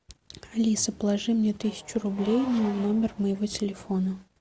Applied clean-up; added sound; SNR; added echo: none; Race car, auto racing / Accelerating, revving, vroom; 16 dB; none.